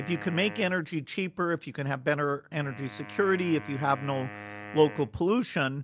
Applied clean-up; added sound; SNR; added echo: none; Wind instrument, woodwind instrument; 16 dB; none.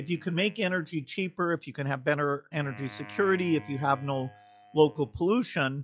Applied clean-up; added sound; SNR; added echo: classical method log-MMSE.